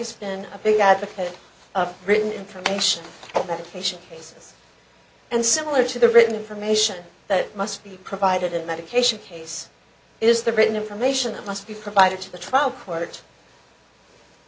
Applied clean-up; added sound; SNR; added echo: none; none; none; none.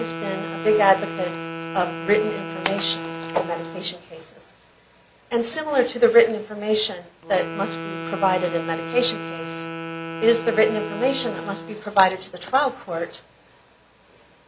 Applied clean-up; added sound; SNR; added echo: none; Wind instrument, woodwind instrument; 10 dB; none.